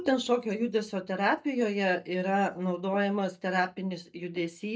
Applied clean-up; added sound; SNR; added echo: neural mask model DeepFilterNet 3.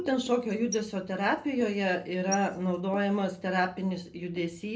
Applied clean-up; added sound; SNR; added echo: none; Writing; 18 dB; reverberation time 0.3 s.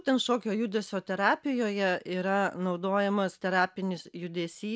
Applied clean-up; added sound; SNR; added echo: none; none; none; none.